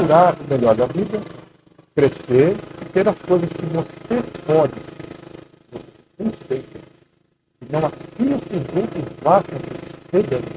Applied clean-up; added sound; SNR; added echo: neural mask model RNNoise.